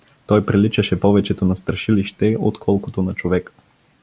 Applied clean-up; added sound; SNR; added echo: none; none; none; none.